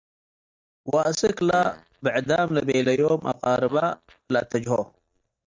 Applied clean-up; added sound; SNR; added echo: neural mask model DeepFilterNet 3.